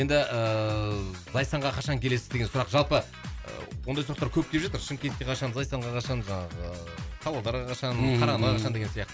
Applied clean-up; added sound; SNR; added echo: none; none; none; none.